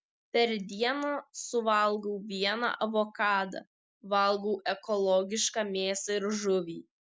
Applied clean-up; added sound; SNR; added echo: none; none; none; none.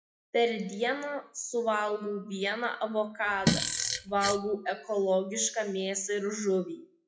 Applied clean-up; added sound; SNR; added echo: classical method WPE with log-MMSE.